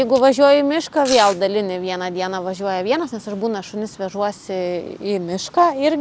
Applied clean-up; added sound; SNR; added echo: none; Domestic sounds, home sounds; 11 dB; none.